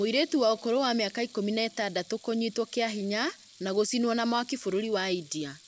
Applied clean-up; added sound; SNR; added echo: none; Sink (filling or washing) / Water tap, faucet; 19 dB; none.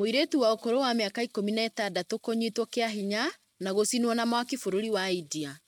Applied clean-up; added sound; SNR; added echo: neural mask model RNNoise.